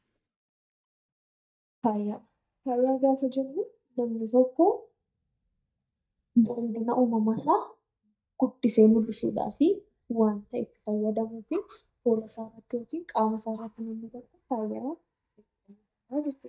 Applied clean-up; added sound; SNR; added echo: neural mask model DeepFilterNet 3.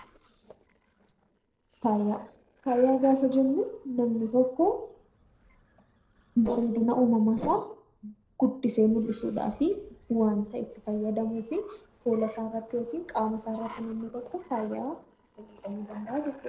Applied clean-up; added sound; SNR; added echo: neural separator model SepFormer DNS4.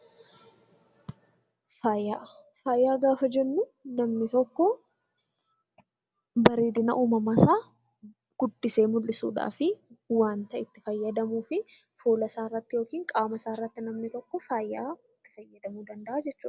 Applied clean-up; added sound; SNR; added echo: none; none; none; none.